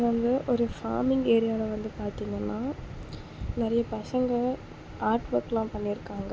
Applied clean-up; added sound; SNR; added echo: none; none; none; none.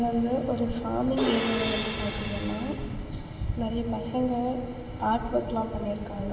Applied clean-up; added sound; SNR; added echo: none; Crash cymbal; 5 dB; reverberation time 2.9 s.